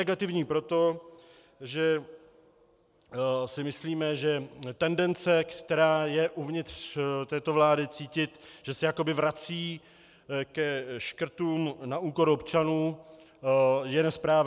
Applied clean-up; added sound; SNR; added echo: none; none; none; none.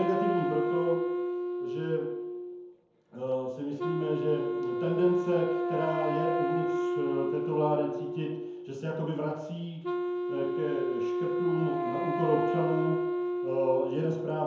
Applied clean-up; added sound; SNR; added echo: none; Wind instrument, woodwind instrument; -1 dB; reverberation time 0.9 s.